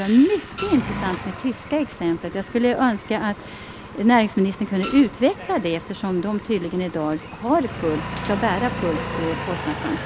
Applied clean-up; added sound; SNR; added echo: none; Engine + Printer; 10 dB; none.